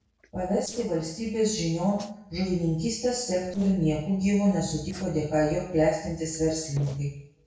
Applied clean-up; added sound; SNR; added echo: neural separator model SepFormer DNS4.